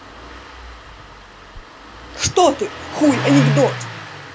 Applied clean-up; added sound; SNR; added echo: none; Engine starting; 5 dB; none.